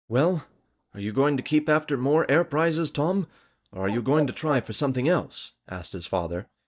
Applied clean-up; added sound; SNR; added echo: neural mask model DeepFilterNet 3.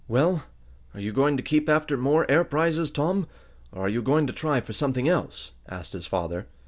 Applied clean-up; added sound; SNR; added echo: none; none; none; none.